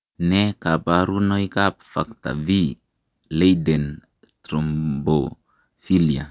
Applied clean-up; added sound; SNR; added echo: none; none; none; none.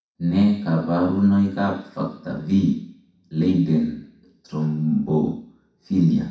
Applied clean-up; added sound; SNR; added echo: none; none; none; reverberation time 0.6 s.